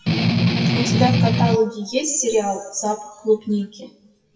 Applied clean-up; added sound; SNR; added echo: classical method WPE with log-MMSE.